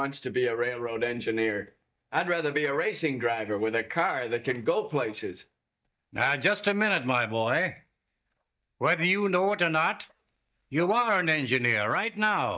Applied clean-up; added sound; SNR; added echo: neural mask model DeepFilterNet 3.